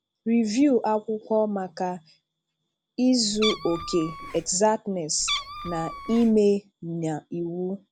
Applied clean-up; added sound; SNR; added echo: none; Meow; 8 dB; none.